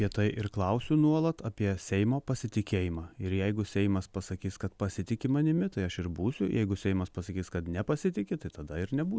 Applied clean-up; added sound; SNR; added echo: none; none; none; none.